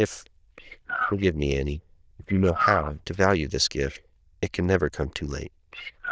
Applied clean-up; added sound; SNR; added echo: neural diffusion model UNIVERSE++.